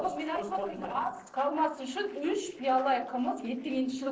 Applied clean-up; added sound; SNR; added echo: neural separator model SepFormer DNS4.